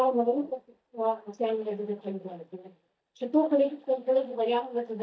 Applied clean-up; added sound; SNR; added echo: neural mask model DeepFilterNet 3.